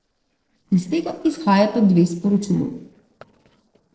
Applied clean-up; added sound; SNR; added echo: neural separator model SepFormer DNS4.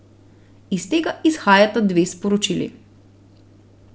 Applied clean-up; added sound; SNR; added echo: none; none; none; none.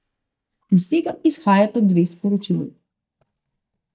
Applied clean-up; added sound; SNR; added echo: neural mask model DeepFilterNet 3.